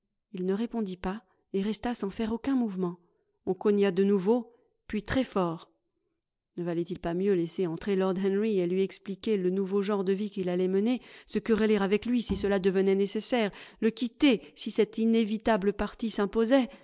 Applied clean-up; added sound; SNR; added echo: neural separator model SepFormer DNS4.